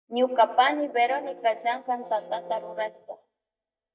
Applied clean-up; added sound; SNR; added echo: neural mask model DeepFilterNet 3.